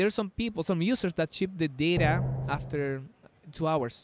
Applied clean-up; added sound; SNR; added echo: none; Drum; 1 dB; none.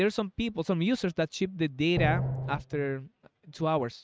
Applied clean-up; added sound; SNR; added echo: neural mask model RNNoise.